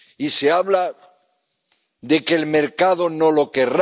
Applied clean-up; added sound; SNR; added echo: none; none; none; none.